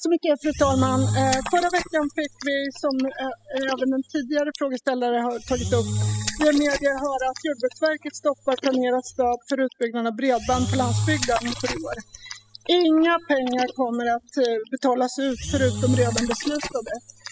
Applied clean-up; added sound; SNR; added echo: classical method spectral subtraction.